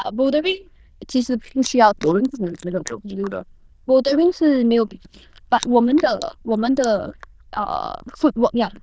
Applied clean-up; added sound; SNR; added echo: neural diffusion model UNIVERSE++.